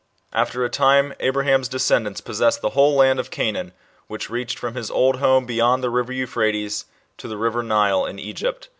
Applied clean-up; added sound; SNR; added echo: none; none; none; none.